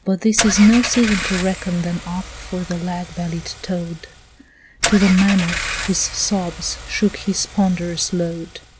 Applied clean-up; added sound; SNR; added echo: none; Engine / Car; 8 dB; none.